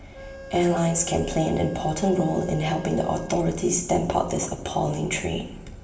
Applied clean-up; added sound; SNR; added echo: none; Organ; 16 dB; reverberation time 0.7 s.